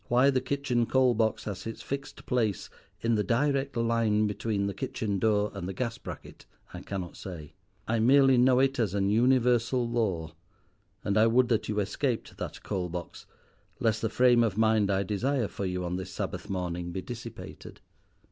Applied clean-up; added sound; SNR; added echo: none; none; none; none.